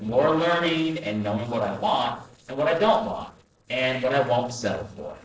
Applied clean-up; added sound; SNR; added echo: neural separator model SepFormer DNS4.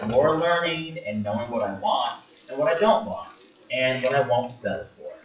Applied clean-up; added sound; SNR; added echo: classical method WPE with log-MMSE.